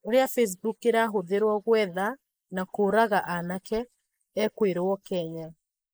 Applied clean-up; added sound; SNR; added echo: neural mask model Resemble Enhance denoiser.